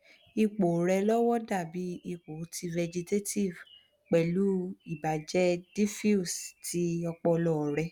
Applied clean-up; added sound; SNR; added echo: none; none; none; none.